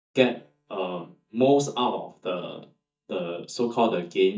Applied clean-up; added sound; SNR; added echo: neural mask model DeepFilterNet 3.